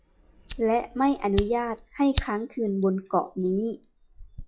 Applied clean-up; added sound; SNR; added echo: classical method log-MMSE.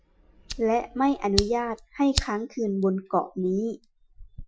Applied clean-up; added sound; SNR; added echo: classical method Wiener filter.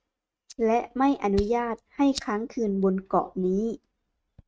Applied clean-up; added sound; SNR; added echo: neural mask model RNNoise.